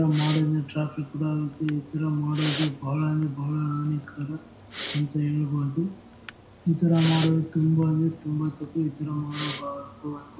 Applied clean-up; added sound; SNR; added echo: none; Respiratory sounds; 15 dB; reverberation time 0.5 s.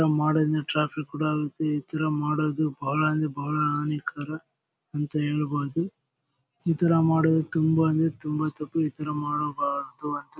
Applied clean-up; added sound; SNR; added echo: none; none; none; none.